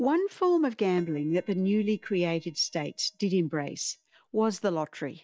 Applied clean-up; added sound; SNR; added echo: neural mask model DeepFilterNet 3.